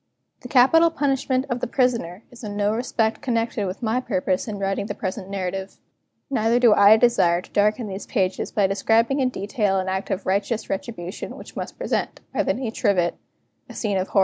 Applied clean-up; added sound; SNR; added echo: none; none; none; none.